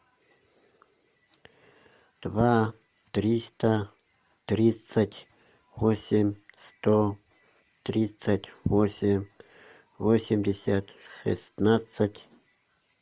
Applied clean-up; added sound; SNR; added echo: none; none; none; none.